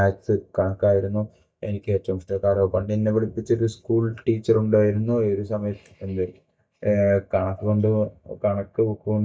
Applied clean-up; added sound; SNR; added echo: neural mask model DeepFilterNet 3.